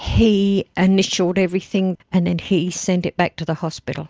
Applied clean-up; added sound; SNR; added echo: none; none; none; none.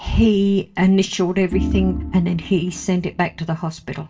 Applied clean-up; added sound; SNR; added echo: none; Organ; 8 dB; reverberation time 0.2 s.